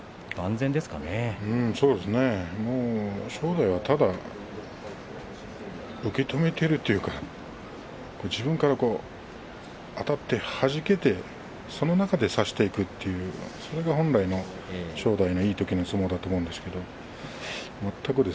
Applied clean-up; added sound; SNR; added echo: none; none; none; none.